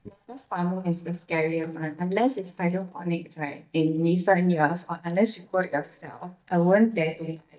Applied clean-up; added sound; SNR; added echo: neural mask model DeepFilterNet 3.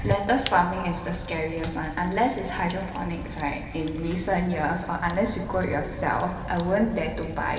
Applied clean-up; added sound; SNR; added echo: none; Fire; 9 dB; reverberation time 2.3 s.